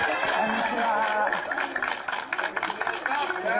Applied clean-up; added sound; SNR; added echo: none; none; none; reverberation time 2.6 s.